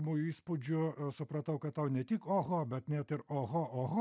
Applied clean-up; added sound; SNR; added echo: none; none; none; none.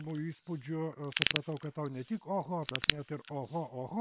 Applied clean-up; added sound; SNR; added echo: neural separator model SepFormer WHAM!.